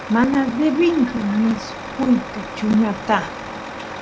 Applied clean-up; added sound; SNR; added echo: none; Truck; 11 dB; none.